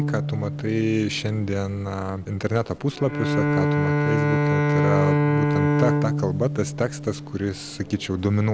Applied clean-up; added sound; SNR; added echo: none; Bowed string instrument; -2 dB; none.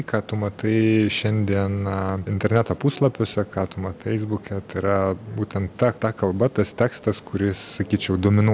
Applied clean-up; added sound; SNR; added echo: none; none; none; none.